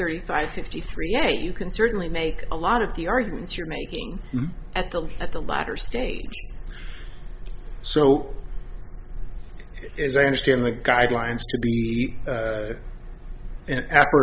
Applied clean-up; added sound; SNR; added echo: none; none; none; none.